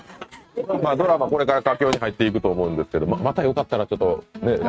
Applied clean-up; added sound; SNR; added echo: neural mask model RNNoise.